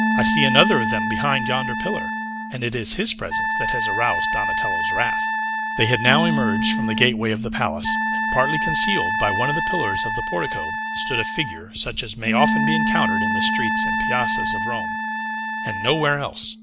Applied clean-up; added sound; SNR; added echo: none; Bass guitar + Wind instrument, woodwind instrument; -1 dB; none.